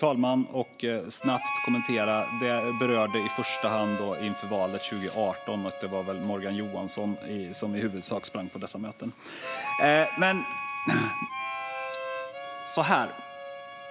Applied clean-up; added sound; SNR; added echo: none; Harmonica; 7 dB; none.